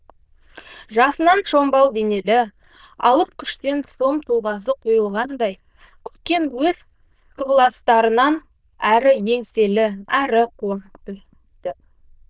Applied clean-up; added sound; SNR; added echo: neural diffusion model UNIVERSE++.